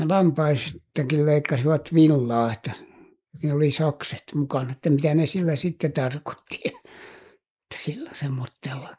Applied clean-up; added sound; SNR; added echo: neural mask model Resemble Enhance denoiser.